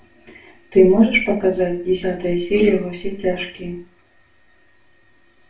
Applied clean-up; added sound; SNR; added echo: none; none; none; reverberation time 0.3 s.